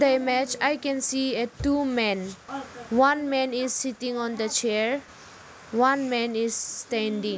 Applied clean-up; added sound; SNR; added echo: none; none; none; none.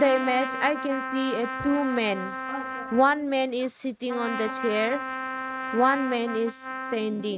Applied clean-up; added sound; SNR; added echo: neural mask model RNNoise.